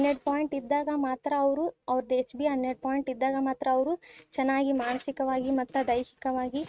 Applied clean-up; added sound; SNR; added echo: neural mask model RNNoise.